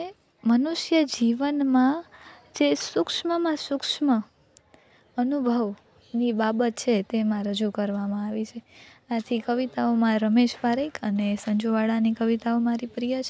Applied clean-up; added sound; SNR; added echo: none; none; none; none.